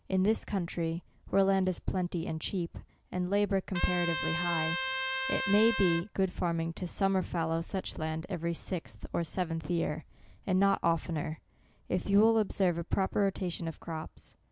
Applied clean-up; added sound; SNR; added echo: none; Trumpet; 4 dB; none.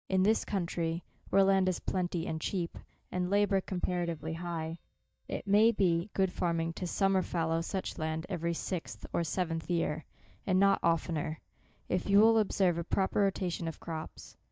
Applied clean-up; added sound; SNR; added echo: neural mask model DeepFilterNet 3.